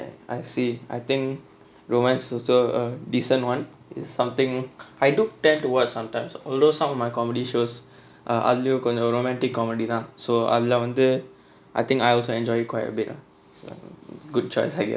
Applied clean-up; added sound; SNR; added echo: none; none; none; none.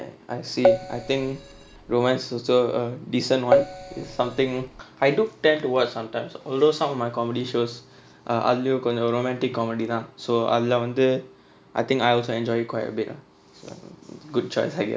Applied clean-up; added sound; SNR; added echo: none; Keyboard (musical); 1 dB; none.